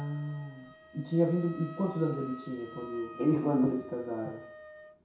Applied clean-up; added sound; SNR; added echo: none; Wind instrument, woodwind instrument; 17 dB; reverberation time 0.6 s.